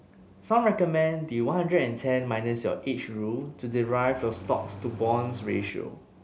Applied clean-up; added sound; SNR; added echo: none; Engine starting; 16 dB; none.